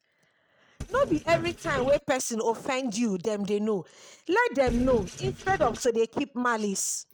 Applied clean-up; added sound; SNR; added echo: neural mask model RNNoise.